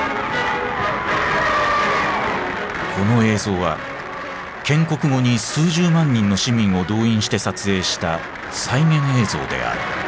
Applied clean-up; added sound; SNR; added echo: none; none; none; none.